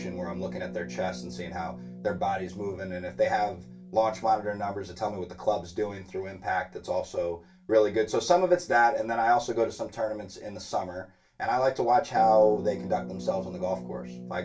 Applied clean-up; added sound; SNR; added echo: none; Harp; 14 dB; reverberation time 0.2 s.